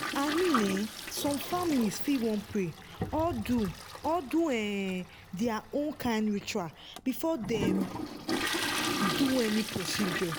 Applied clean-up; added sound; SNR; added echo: none; Toilet flush; 5 dB; none.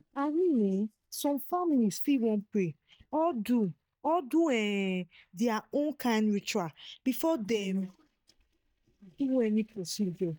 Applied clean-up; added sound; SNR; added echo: neural mask model DeepFilterNet 3.